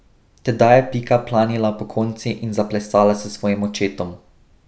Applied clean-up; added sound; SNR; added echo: none; none; none; none.